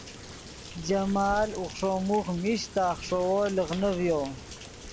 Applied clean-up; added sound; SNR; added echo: none; Rain; 14 dB; none.